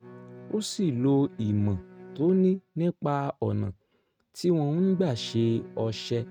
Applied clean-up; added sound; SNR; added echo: neural mask model RNNoise.